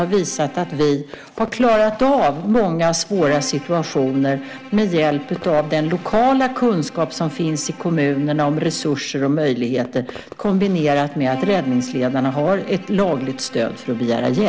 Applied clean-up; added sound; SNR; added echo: none; Bowed string instrument + Fireworks; 18 dB; none.